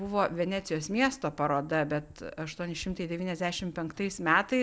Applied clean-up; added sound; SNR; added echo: none; none; none; none.